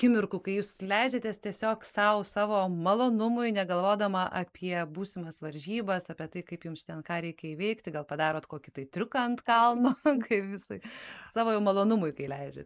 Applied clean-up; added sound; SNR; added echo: neural mask model Resemble Enhance denoiser.